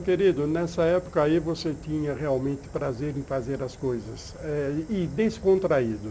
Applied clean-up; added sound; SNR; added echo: none; Fire; 17 dB; none.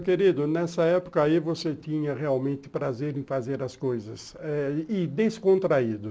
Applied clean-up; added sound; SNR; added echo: none; none; none; none.